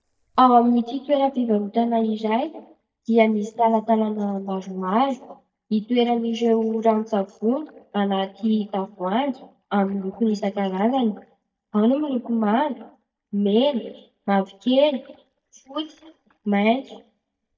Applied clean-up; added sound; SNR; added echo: neural mask model DeepFilterNet 3.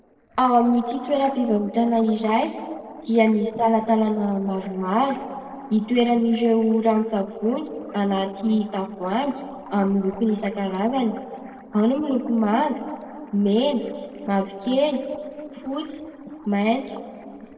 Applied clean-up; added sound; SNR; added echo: neural separator model SepFormer DNS4.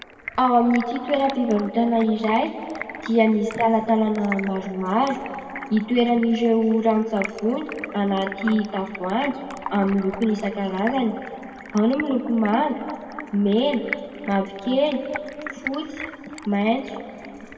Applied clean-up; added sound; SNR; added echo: none; Stream; 15 dB; reverberation time 2.1 s.